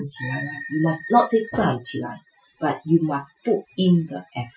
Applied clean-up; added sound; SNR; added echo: classical method Wiener filter.